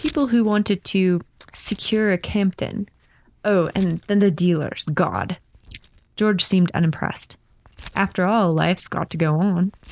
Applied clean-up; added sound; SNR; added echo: neural mask model Resemble Enhance denoiser.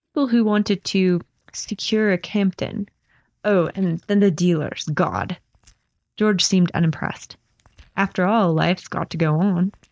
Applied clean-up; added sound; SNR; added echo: neural mask model DeepFilterNet 3.